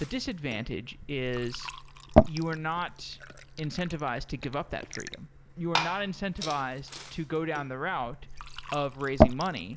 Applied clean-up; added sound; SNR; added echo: none; Liquid; -2 dB; none.